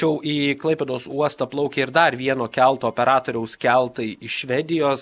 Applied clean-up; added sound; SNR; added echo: none; none; none; none.